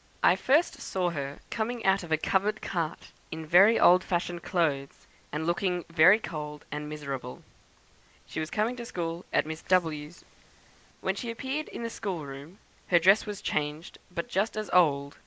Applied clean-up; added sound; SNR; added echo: none; none; none; none.